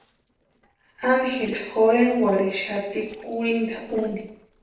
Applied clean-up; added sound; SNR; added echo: neural separator model SepFormer DNS4.